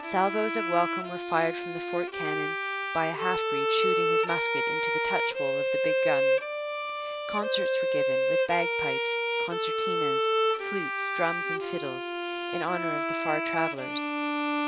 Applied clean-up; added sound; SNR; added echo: none; Bowed string instrument; -5 dB; none.